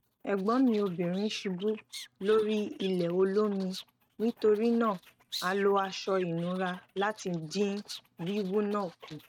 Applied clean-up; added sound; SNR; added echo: neural mask model RNNoise.